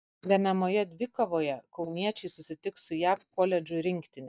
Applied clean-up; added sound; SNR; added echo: neural mask model DeepFilterNet 3.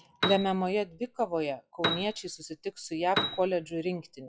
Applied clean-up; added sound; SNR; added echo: classical method log-MMSE.